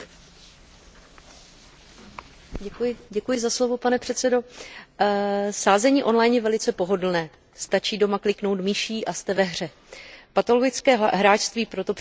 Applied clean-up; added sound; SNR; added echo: none; none; none; none.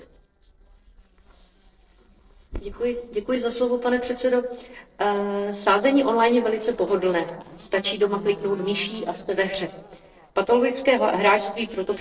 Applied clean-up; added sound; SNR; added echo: neural separator model SepFormer DNS4.